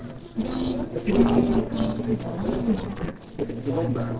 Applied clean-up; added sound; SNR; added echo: neural separator model SepFormer DNS4.